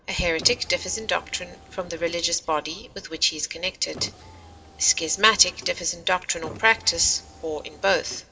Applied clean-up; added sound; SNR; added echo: none; Car; 18 dB; reverberation time 0.3 s.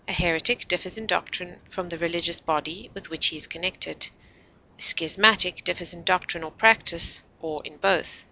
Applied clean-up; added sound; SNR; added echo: none; none; none; none.